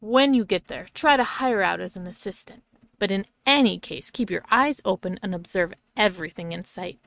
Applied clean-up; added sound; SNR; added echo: neural mask model RNNoise.